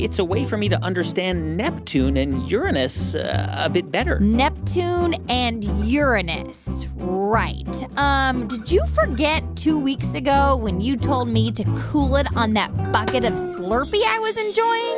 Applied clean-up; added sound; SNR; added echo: none; Snare drum; 16 dB; none.